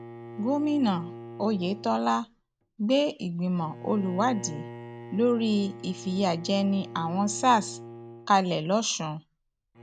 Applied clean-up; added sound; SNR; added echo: none; Bowed string instrument; 15 dB; none.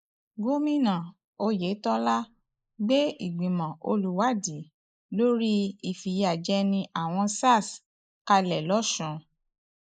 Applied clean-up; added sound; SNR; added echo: neural mask model Resemble Enhance denoiser.